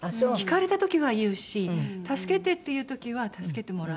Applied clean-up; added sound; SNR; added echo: none; none; none; none.